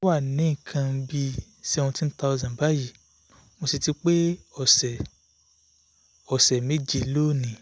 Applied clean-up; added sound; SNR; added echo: none; none; none; none.